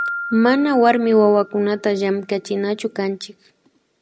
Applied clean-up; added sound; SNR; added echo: none; Piano; 15 dB; none.